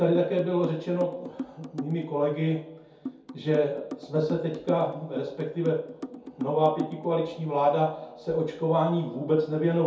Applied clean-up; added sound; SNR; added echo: none; Drum; 12 dB; reverberation time 0.6 s.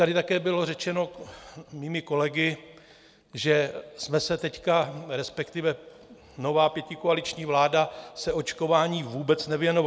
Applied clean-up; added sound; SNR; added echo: none; none; none; none.